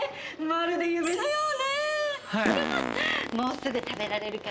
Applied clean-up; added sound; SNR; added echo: none; Fart; 7 dB; none.